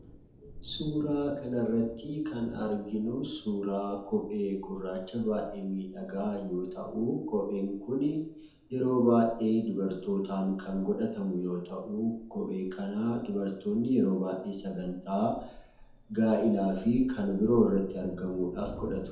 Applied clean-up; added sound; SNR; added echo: none; Thunder; 20 dB; reverberation time 2.0 s.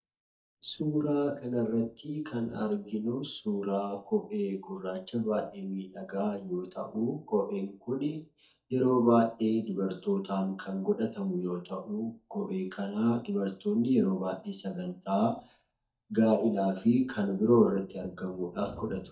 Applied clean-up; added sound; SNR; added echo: neural mask model DeepFilterNet 3.